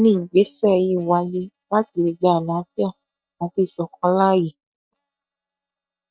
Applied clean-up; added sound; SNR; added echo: neural mask model DeepFilterNet 3.